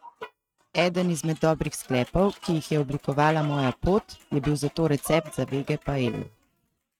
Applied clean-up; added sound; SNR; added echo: neural mask model RNNoise.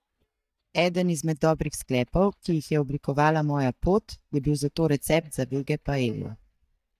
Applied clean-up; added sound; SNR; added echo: neural mask model DeepFilterNet 3.